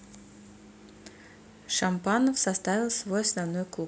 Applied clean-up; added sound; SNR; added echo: none; none; none; none.